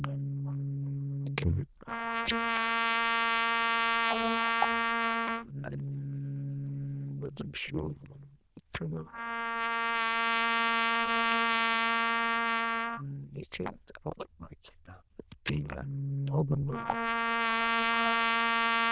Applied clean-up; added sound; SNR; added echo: neural diffusion model UNIVERSE++.